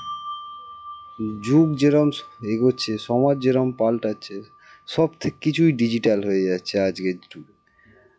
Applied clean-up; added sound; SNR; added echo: classical method log-MMSE.